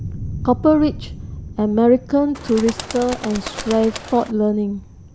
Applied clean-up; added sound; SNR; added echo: none; Bird + Thunder; 12 dB; none.